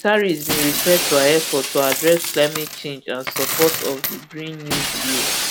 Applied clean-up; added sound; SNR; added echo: none; Shatter + Coin (dropping); 3 dB; none.